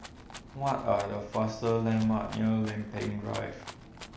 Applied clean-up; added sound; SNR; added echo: none; Rattle (instrument); 18 dB; reverberation time 0.6 s.